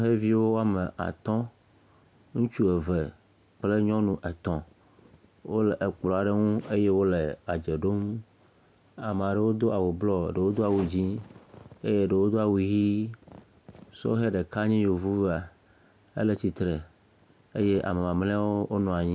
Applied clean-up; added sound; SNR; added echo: none; none; none; none.